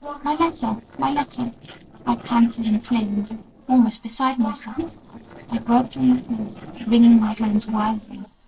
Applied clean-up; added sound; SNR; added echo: neural separator model SepFormer DNS4.